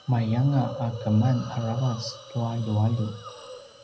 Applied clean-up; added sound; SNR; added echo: none; Hiss; 14 dB; reverberation time 0.5 s.